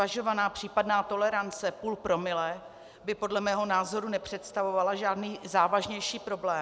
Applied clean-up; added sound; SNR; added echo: none; none; none; none.